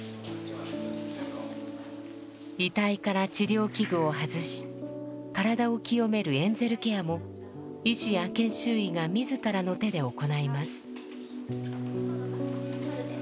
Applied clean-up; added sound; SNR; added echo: none; none; none; none.